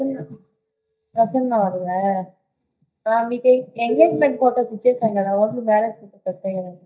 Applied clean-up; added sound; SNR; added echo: neural mask model DeepFilterNet 3.